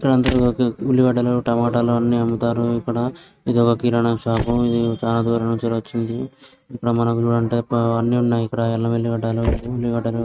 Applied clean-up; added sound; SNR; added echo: neural mask model RNNoise.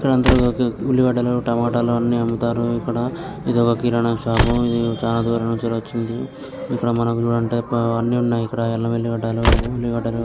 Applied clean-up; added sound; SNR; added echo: none; Slam; 8 dB; none.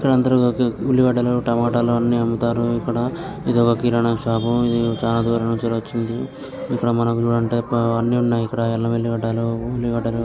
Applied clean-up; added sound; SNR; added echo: none; none; none; none.